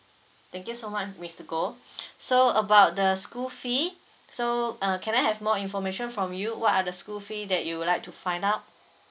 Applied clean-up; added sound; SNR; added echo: none; none; none; none.